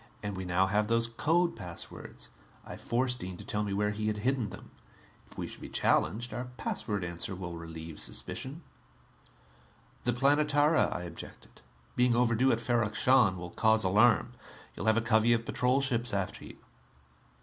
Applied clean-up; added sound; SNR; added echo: none; none; none; none.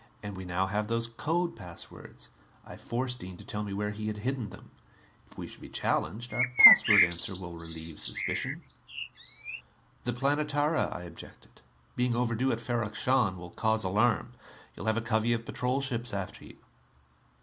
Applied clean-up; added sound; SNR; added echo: none; Bird; -4 dB; none.